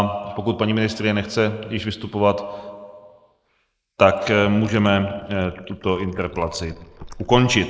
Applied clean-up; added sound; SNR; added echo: neural mask model Resemble Enhance denoiser.